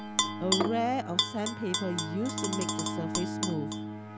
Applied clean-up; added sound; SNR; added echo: none; Tap / Glass + Bowed string instrument; -1 dB; none.